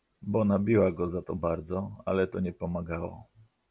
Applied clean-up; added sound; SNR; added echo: none; none; none; none.